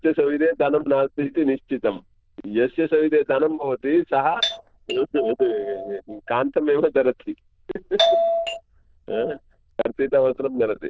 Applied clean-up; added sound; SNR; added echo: neural diffusion model UNIVERSE++.